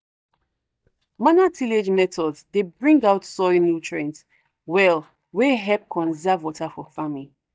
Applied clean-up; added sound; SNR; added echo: neural mask model DeepFilterNet 3.